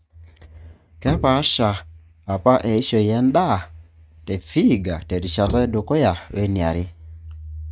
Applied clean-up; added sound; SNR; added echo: neural mask model RNNoise.